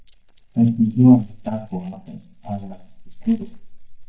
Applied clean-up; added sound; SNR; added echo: neural mask model DeepFilterNet 3.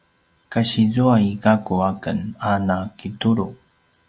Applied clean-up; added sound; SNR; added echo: none; none; none; none.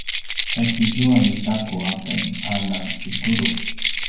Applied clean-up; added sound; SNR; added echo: none; Keys jangling; 1 dB; reverberation time 0.9 s.